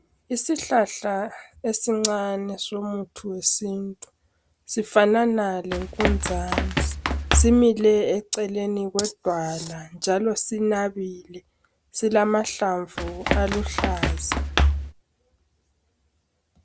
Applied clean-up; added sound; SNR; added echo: none; Run; -1 dB; none.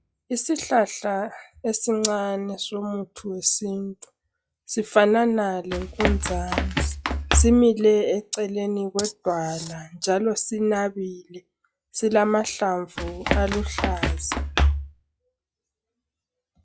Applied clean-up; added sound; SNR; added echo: classical method log-MMSE.